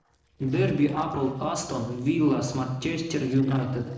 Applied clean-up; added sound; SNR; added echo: neural separator model SepFormer DNS4.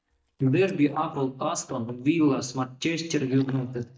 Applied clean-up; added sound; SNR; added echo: neural mask model DeepFilterNet 3.